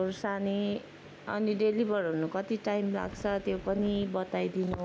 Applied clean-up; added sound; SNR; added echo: none; Wind; 15 dB; none.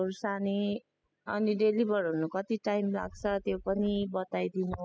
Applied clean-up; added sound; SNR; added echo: classical method spectral subtraction.